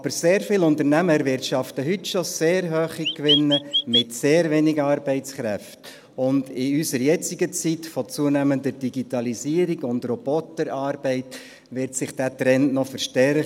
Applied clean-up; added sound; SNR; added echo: none; Chirp, tweet; 0 dB; none.